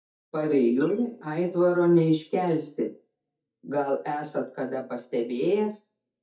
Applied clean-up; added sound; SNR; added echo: neural mask model DeepFilterNet 3.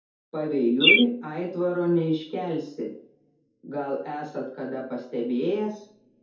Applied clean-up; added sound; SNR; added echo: none; Bird; -3 dB; reverberation time 0.6 s.